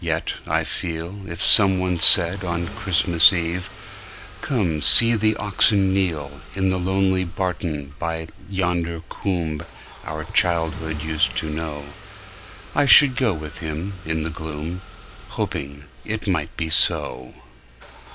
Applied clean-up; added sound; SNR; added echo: none; Engine starting / Car; 19 dB; none.